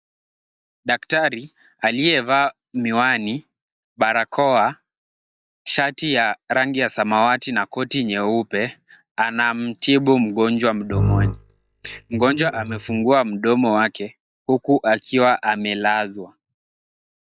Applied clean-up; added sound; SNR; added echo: neural mask model DeepFilterNet 3.